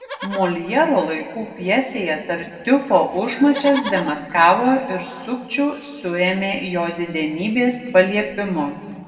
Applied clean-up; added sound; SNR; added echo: none; Livestock, farm animals, working animals; 18 dB; reverberation time 1.9 s.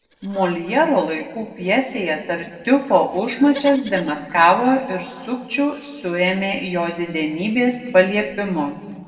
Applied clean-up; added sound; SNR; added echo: neural separator model SepFormer DNS4.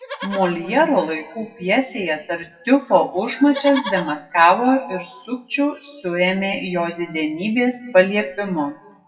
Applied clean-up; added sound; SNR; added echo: classical method WPE with log-MMSE.